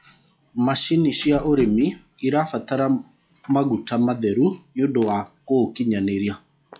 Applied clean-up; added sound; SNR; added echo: classical method log-MMSE.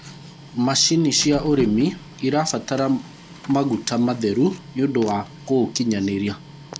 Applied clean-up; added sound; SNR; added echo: none; Printer; 17 dB; none.